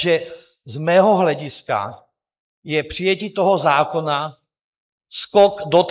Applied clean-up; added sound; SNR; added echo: neural mask model Resemble Enhance denoiser.